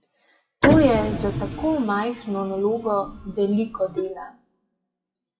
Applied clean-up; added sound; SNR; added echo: classical method WPE with log-MMSE.